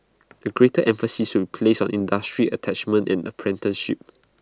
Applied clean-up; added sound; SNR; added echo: none; none; none; none.